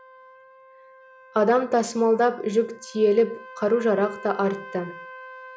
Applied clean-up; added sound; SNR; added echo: none; Trumpet; 19 dB; none.